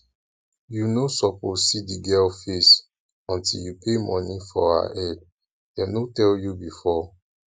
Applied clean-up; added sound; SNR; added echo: none; none; none; none.